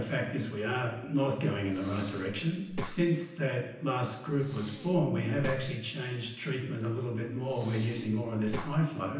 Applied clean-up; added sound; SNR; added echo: none; Breathing; 10 dB; reverberation time 0.9 s.